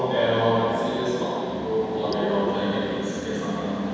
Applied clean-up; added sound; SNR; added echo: none; Bathtub (filling or washing); 15 dB; reverberation time 2.1 s.